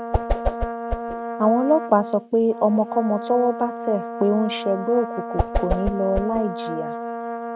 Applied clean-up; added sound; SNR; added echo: none; Whoosh, swoosh, swish + Brass instrument; 5 dB; none.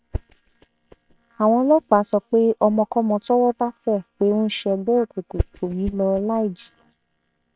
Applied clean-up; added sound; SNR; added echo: neural separator model SepFormer WHAM!.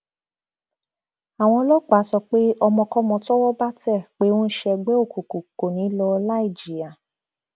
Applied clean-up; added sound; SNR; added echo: none; none; none; none.